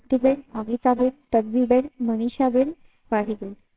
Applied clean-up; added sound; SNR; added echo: neural separator model SepFormer WHAMR!.